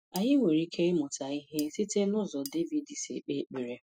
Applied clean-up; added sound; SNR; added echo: classical method spectral subtraction.